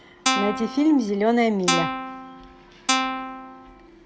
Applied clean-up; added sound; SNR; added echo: none; Guitar; 2 dB; none.